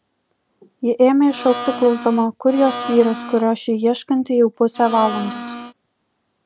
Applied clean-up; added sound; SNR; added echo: none; Domestic sounds, home sounds; 10 dB; none.